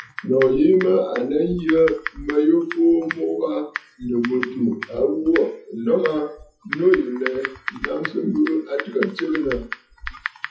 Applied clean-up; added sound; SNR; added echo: classical method WPE with log-MMSE.